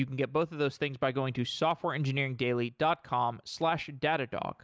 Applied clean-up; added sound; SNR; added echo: none; none; none; none.